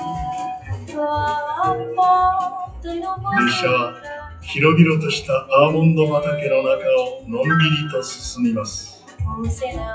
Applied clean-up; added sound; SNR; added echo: classical method WPE with log-MMSE.